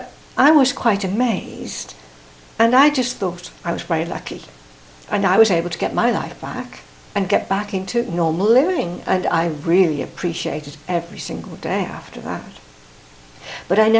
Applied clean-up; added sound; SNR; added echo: none; none; none; none.